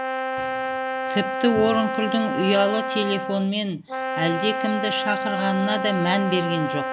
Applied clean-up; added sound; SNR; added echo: none; Brass instrument; 3 dB; none.